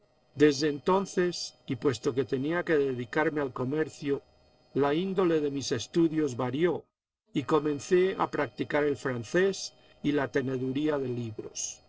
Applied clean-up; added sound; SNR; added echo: neural separator model SepFormer DNS4.